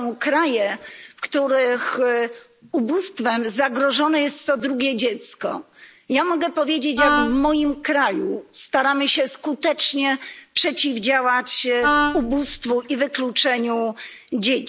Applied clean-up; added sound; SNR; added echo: none; Wind instrument, woodwind instrument; 1 dB; none.